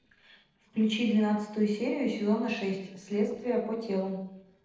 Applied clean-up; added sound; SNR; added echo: neural separator model SepFormer DNS4.